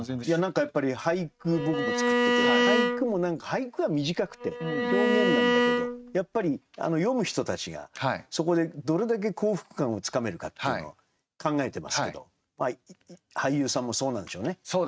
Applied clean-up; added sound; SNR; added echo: neural mask model RNNoise.